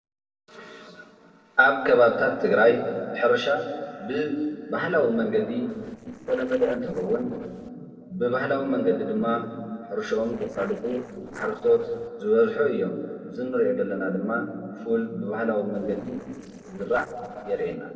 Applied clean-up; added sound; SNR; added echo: neural separator model SepFormer DNS4.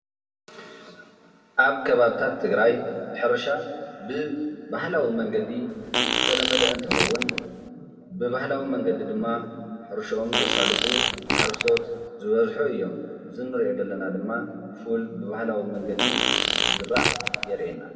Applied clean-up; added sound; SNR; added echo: none; Fart; -2 dB; reverberation time 2.3 s.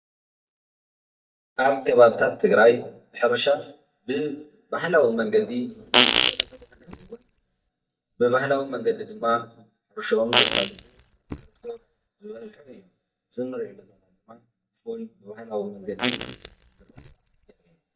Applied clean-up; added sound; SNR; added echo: neural mask model DeepFilterNet 3.